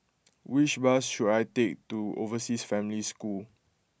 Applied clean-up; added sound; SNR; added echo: none; none; none; none.